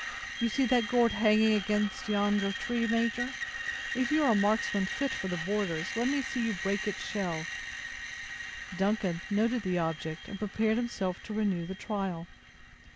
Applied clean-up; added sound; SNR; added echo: none; Screech; 8 dB; none.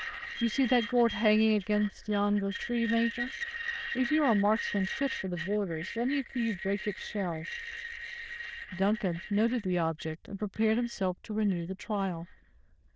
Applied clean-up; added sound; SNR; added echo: neural diffusion model UNIVERSE++.